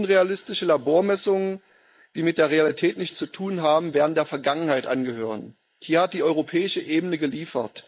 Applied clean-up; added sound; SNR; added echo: neural mask model Resemble Enhance denoiser.